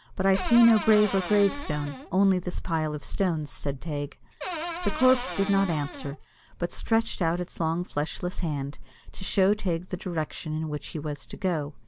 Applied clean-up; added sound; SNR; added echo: none; Cupboard open or close / Door; 9 dB; none.